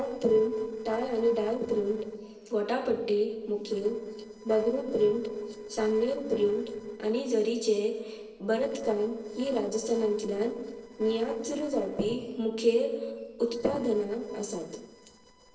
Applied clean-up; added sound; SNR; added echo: neural separator model SepFormer DNS4.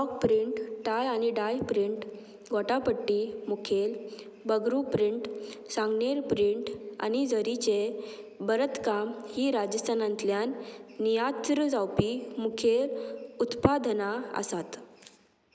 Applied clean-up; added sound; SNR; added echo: none; none; none; none.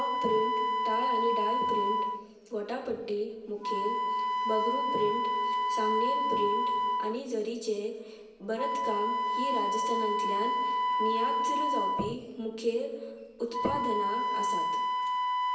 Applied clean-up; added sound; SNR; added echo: none; Wind instrument, woodwind instrument; -4 dB; reverberation time 0.8 s.